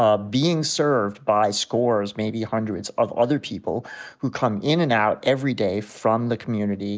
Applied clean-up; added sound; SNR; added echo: none; none; none; none.